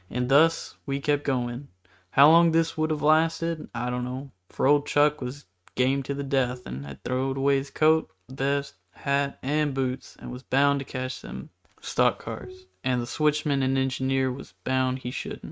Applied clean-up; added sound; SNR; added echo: neural mask model RNNoise.